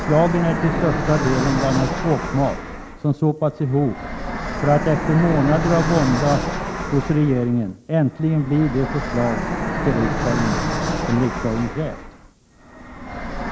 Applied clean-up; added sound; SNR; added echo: none; Fixed-wing aircraft, airplane; 4 dB; none.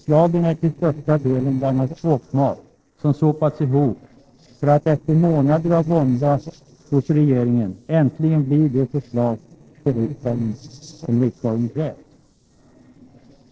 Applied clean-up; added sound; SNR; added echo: neural separator model SepFormer DNS4.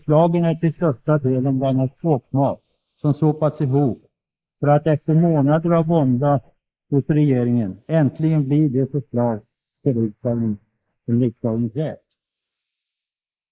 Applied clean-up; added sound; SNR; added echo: neural mask model Resemble Enhance denoiser.